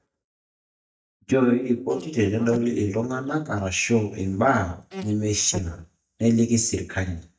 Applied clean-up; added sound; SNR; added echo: neural mask model DeepFilterNet 3.